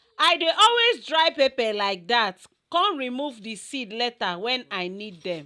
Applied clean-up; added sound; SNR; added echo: none; none; none; none.